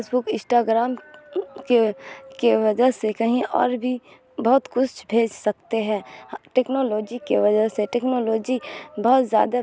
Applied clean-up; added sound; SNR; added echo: none; none; none; none.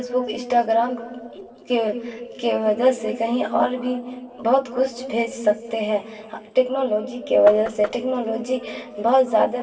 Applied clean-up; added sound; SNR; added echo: neural separator model SepFormer DNS4.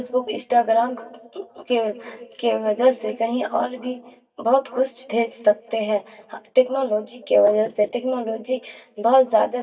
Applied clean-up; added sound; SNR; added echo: neural mask model DeepFilterNet 3.